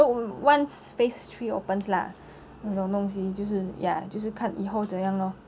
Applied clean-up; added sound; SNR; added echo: none; none; none; none.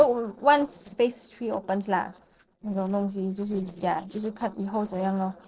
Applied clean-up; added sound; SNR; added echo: neural separator model SepFormer DNS4.